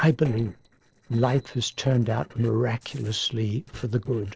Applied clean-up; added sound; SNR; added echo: neural separator model SepFormer DNS4.